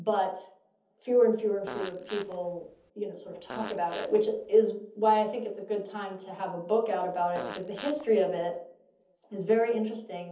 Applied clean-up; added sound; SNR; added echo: none; Fart; 14 dB; reverberation time 0.7 s.